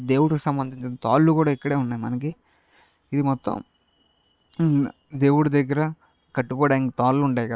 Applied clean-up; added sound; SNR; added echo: neural separator model SepFormer WHAM!.